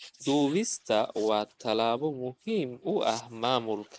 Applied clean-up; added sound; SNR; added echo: neural mask model Resemble Enhance denoiser.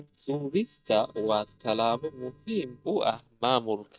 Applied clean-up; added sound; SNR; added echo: neural mask model DeepFilterNet 3.